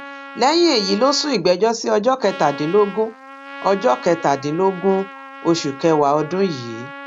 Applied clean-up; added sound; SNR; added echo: none; Trumpet; 16 dB; none.